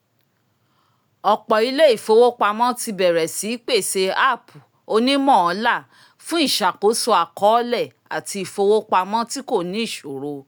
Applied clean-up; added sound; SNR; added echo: none; none; none; none.